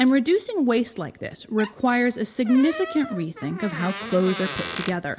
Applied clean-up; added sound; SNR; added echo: none; Door; 13 dB; reverberation time 0.6 s.